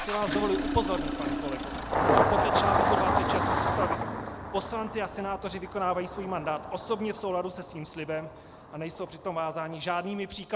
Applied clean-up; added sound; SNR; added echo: none; Engine starting; -2 dB; none.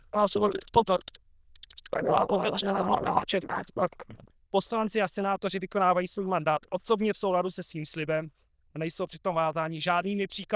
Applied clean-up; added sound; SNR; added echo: neural diffusion model UNIVERSE++.